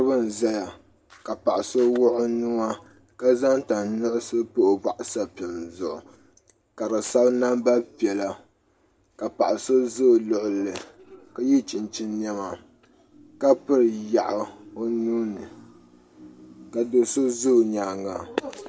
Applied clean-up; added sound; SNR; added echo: none; none; none; none.